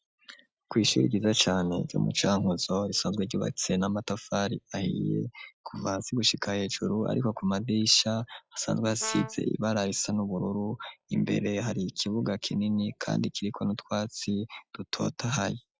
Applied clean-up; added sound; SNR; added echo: classical method log-MMSE.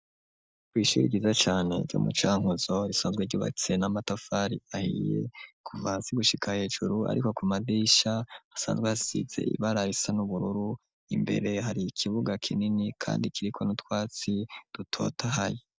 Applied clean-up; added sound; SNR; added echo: neural mask model DeepFilterNet 3.